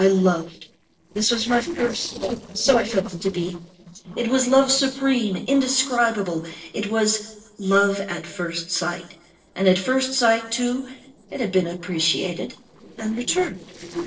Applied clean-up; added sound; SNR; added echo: neural separator model SepFormer DNS4.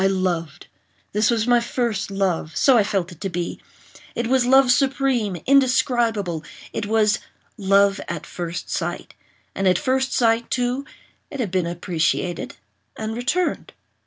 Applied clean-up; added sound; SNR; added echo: none; none; none; none.